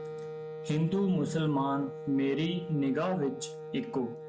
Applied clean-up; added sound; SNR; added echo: none; Wind instrument, woodwind instrument; 10 dB; none.